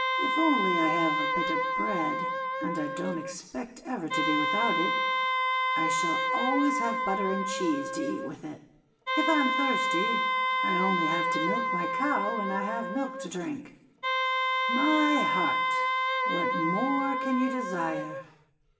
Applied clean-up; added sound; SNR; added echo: none; Wind instrument, woodwind instrument; -3 dB; reverberation time 0.8 s.